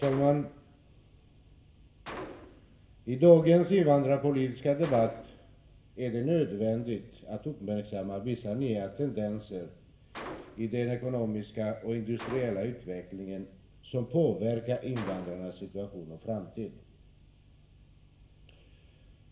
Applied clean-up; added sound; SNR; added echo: none; Gunshot, gunfire; 19 dB; reverberation time 0.7 s.